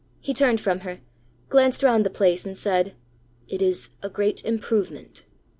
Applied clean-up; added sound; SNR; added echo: none; none; none; none.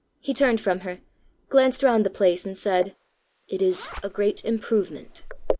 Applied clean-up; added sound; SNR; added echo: neural mask model Resemble Enhance denoiser.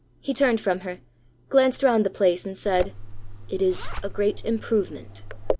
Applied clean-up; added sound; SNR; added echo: none; Zipper (clothing); 6 dB; none.